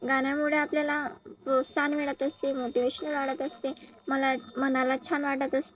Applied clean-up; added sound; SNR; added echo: neural separator model SepFormer DNS4.